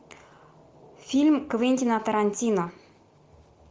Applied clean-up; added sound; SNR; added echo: none; none; none; none.